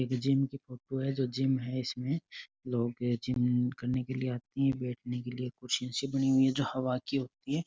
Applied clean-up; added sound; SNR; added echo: none; none; none; none.